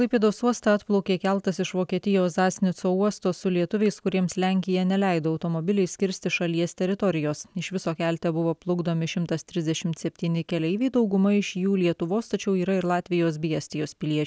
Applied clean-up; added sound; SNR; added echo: none; none; none; none.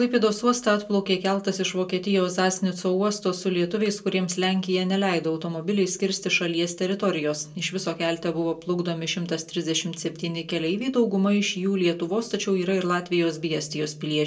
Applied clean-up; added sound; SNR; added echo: none; none; none; reverberation time 0.2 s.